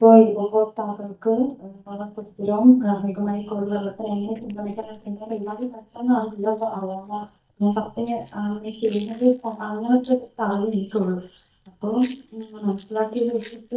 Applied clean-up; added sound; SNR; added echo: neural mask model DeepFilterNet 3.